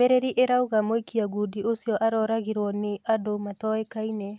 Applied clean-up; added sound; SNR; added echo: none; none; none; none.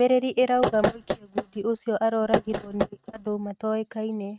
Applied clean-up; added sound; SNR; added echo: neural mask model RNNoise.